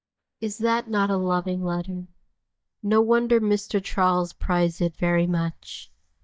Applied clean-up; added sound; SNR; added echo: neural mask model DeepFilterNet 3.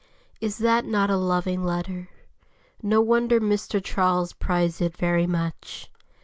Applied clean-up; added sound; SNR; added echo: none; none; none; none.